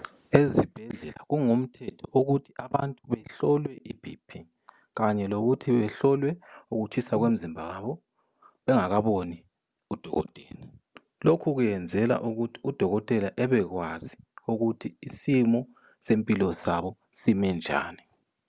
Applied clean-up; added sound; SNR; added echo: none; none; none; none.